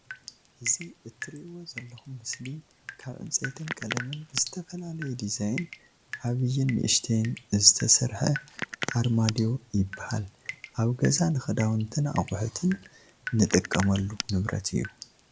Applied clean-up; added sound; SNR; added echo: none; Drip; 13 dB; none.